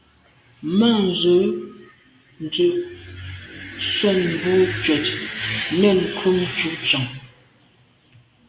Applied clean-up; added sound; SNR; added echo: none; none; none; none.